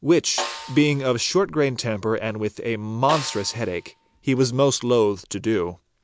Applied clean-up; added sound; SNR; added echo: none; Snare drum; 15 dB; none.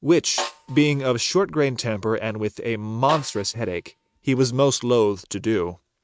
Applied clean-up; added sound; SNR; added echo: neural mask model RNNoise.